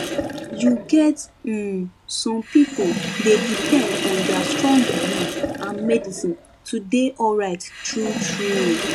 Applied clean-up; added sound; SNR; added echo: none; Sink (filling or washing); 5 dB; none.